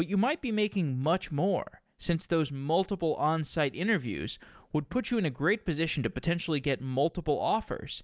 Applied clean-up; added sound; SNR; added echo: none; none; none; none.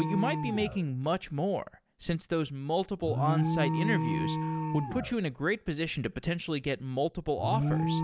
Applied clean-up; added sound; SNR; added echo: none; Alarm; 2 dB; none.